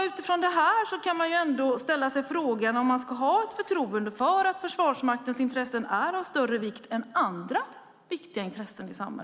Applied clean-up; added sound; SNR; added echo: none; none; none; none.